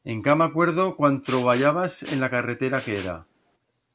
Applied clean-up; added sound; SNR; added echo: none; Respiratory sounds; 14 dB; none.